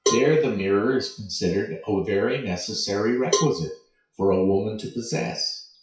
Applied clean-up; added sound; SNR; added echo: classical method WPE with log-MMSE.